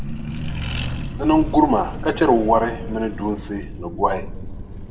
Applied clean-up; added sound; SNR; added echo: none; Accelerating, revving, vroom; 7 dB; reverberation time 1.7 s.